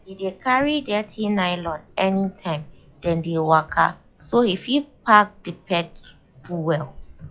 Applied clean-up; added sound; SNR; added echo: classical method log-MMSE.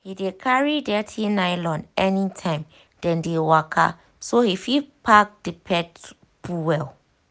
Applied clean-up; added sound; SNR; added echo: none; none; none; none.